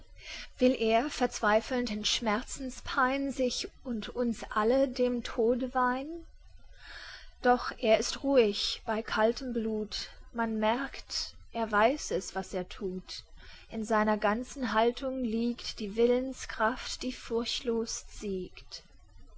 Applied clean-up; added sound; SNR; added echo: none; none; none; none.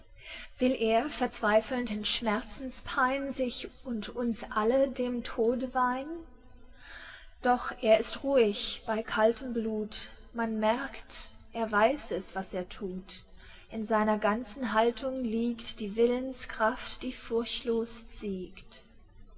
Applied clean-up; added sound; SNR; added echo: none; none; none; reverberation time 2.7 s.